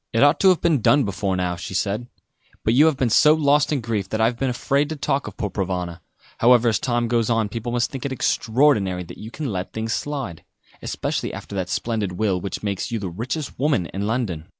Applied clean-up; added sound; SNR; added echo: none; none; none; none.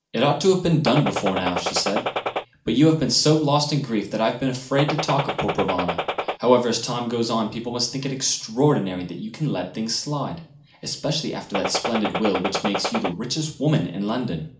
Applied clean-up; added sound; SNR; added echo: none; Gunshot, gunfire; 3 dB; reverberation time 0.4 s.